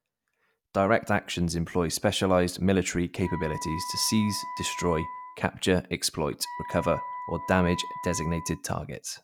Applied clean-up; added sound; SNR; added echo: none; Wind instrument, woodwind instrument; 11 dB; none.